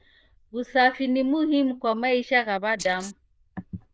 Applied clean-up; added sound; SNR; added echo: neural diffusion model UNIVERSE++.